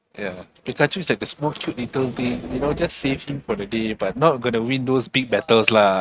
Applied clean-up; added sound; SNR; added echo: neural mask model RNNoise.